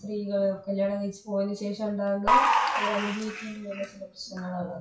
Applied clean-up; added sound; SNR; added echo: classical method WPE with log-MMSE.